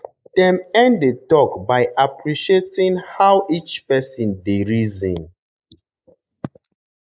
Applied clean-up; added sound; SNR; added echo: neural mask model Resemble Enhance denoiser.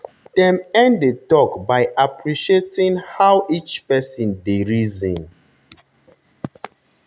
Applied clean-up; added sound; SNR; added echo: none; none; none; none.